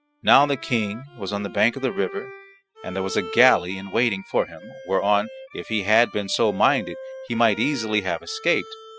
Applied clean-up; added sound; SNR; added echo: classical method spectral subtraction.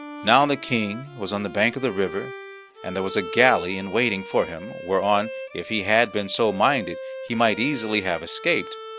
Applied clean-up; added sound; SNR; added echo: none; Bowed string instrument; 13 dB; none.